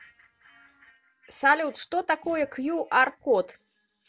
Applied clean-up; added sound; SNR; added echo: none; none; none; none.